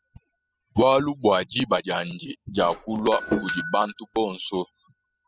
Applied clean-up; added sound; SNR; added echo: classical method spectral subtraction.